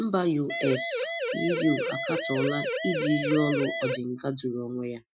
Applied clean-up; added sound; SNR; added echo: classical method Wiener filter.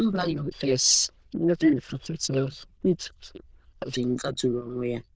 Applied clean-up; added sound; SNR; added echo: neural diffusion model UNIVERSE++.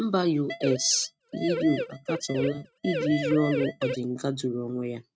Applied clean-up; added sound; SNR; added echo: neural mask model RNNoise.